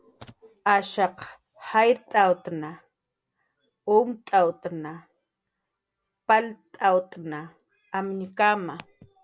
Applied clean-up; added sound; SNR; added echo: none; none; none; none.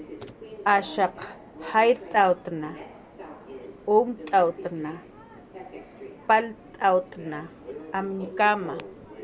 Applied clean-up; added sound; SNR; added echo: none; Subway, metro, underground; 15 dB; none.